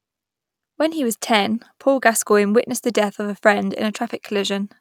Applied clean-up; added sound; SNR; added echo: none; none; none; none.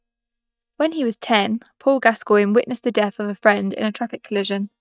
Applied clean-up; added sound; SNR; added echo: neural mask model DeepFilterNet 3.